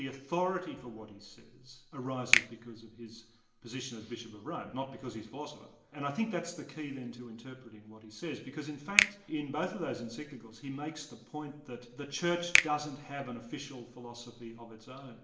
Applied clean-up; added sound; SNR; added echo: none; Finger snapping; -4 dB; reverberation time 0.8 s.